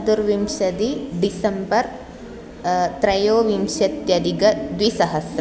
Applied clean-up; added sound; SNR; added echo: none; none; none; none.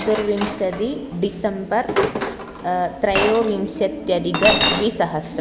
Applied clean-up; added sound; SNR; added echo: none; Chink, clink; 3 dB; none.